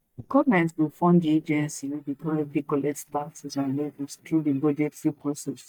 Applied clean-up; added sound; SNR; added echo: neural mask model DeepFilterNet 3.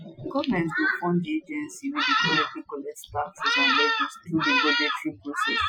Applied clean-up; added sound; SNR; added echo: classical method Wiener filter.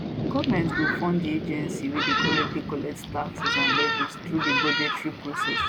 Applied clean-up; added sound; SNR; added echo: none; Thunderstorm; -2 dB; none.